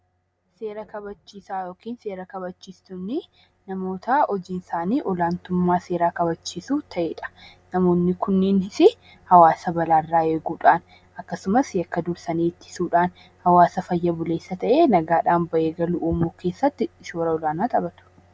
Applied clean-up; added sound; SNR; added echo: none; none; none; none.